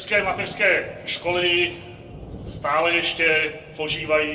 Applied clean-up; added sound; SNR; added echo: none; Thunder; 16 dB; reverberation time 0.2 s.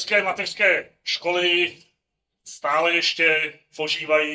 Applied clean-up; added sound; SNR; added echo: neural mask model DeepFilterNet 3.